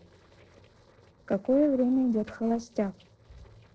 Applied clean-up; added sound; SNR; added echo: neural separator model SepFormer DNS4.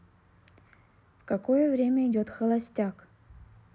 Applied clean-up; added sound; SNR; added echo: none; none; none; none.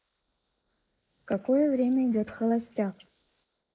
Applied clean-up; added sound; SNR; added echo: neural mask model Resemble Enhance denoiser.